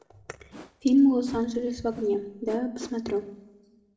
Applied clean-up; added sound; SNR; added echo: none; Whoosh, swoosh, swish; 19 dB; reverberation time 0.6 s.